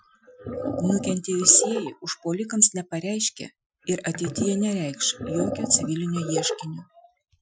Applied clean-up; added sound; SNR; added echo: classical method Wiener filter.